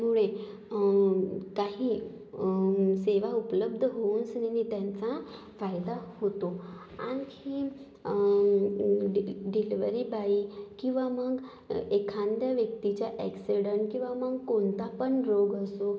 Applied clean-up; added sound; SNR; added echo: none; none; none; none.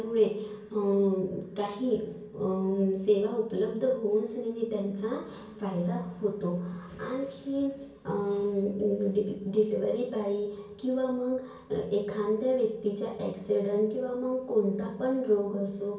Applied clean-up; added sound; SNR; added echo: none; none; none; reverberation time 0.4 s.